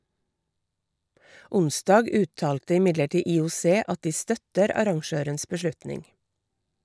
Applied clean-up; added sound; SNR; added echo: none; none; none; none.